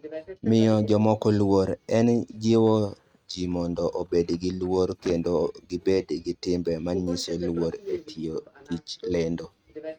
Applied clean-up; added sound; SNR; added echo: neural mask model RNNoise.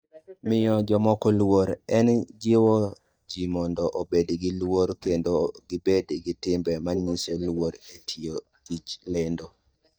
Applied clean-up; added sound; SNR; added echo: neural mask model DeepFilterNet 3.